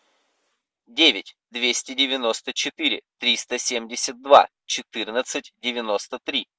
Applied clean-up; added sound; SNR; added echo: none; none; none; none.